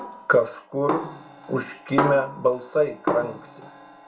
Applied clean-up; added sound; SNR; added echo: none; Snare drum; 6 dB; reverberation time 0.2 s.